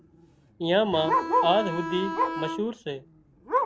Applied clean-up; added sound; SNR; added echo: none; Bowed string instrument + Bark; 1 dB; none.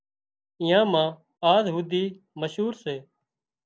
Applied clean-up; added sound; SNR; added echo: none; none; none; none.